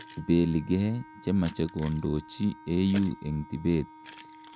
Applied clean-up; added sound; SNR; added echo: none; Keys jangling + Wind instrument, woodwind instrument; 18 dB; none.